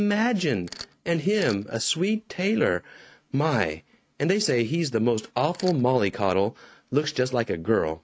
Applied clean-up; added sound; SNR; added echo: neural mask model RNNoise.